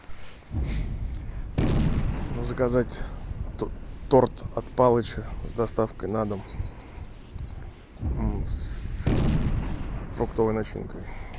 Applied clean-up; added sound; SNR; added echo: none; Gunshot, gunfire; 1 dB; none.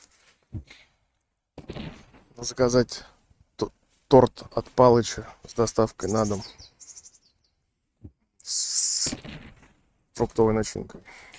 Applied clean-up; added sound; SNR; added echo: neural mask model RNNoise.